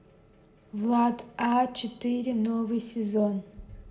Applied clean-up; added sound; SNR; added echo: none; none; none; reverberation time 0.6 s.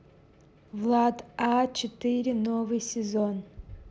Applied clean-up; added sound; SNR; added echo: none; none; none; none.